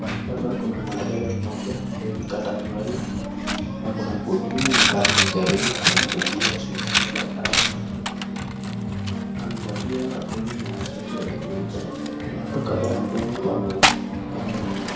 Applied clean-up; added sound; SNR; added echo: none; Coin (dropping); -4 dB; reverberation time 0.6 s.